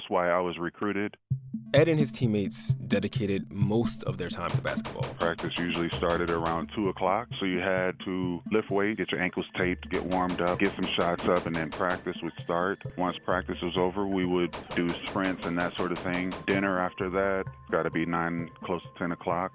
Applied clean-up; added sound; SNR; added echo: none; Gunshot, gunfire; 11 dB; none.